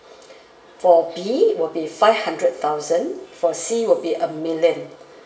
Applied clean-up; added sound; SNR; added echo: none; none; none; reverberation time 1.0 s.